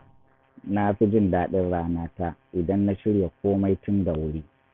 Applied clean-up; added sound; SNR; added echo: none; none; none; none.